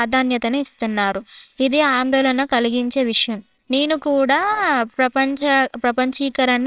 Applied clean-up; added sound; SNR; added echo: neural separator model SepFormer WHAMR!.